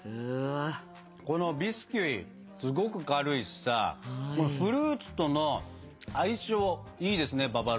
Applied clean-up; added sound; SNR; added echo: none; none; none; none.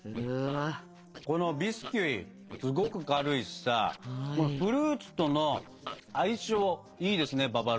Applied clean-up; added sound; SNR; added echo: neural separator model SepFormer DNS4.